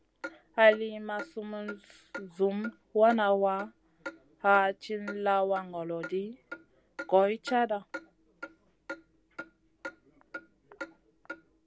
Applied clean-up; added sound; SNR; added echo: none; Clock; 16 dB; none.